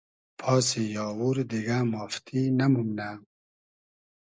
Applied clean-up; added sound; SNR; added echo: neural mask model Resemble Enhance denoiser.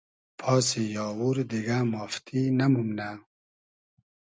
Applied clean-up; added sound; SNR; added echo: none; none; none; none.